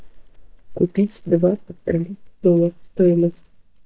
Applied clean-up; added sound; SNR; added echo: neural mask model DeepFilterNet 3.